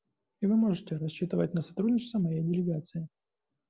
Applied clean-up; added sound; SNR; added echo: none; none; none; none.